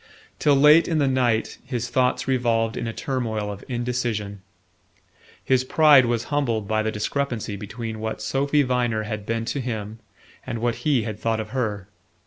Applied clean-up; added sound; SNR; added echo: none; none; none; none.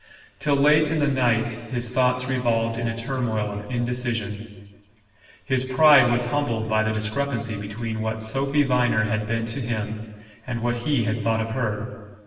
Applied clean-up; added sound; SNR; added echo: none; none; none; reverberation time 1.4 s.